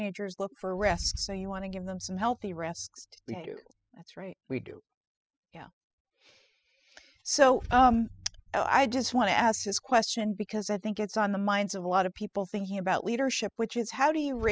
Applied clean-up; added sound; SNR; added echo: classical method spectral subtraction.